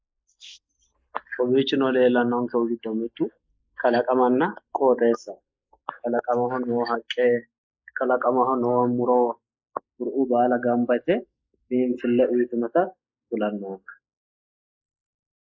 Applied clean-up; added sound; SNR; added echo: neural mask model Resemble Enhance denoiser.